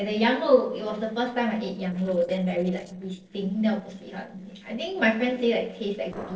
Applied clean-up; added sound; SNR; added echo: neural separator model SepFormer DNS4.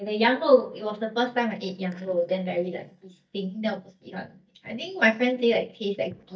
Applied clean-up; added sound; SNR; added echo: neural mask model DeepFilterNet 3.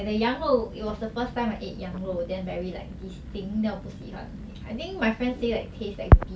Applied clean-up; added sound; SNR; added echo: none; none; none; none.